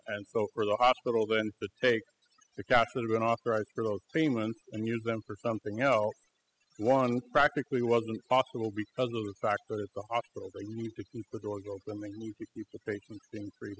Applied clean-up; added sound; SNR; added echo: classical method spectral subtraction.